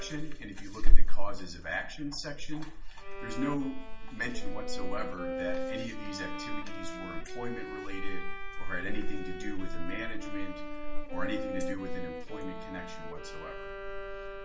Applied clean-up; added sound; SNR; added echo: none; Bowed string instrument; 16 dB; reverberation time 0.3 s.